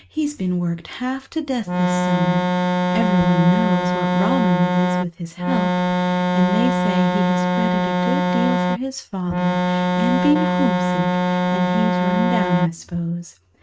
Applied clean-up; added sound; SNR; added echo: neural mask model RNNoise.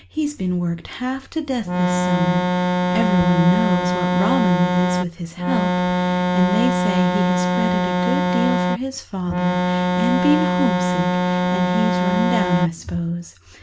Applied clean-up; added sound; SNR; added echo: none; Organ; -4 dB; none.